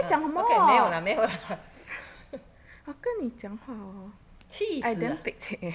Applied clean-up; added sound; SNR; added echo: none; none; none; none.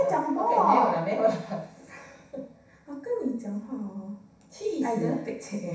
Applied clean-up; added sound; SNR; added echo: none; none; none; reverberation time 0.7 s.